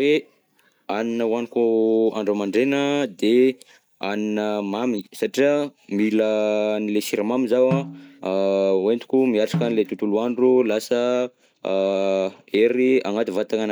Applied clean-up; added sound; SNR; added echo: none; Snare drum; 12 dB; none.